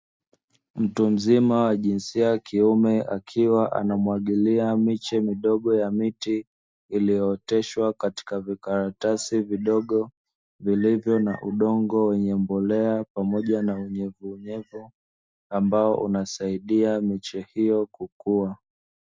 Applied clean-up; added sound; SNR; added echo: none; none; none; none.